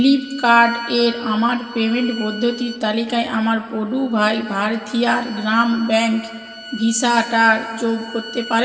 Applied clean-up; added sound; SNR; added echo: none; Bowed string instrument; 18 dB; reverberation time 2.3 s.